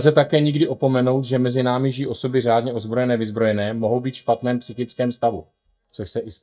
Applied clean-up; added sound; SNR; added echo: neural mask model DeepFilterNet 3.